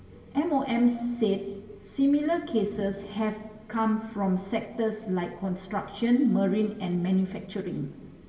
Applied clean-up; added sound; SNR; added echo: none; none; none; reverberation time 2.0 s.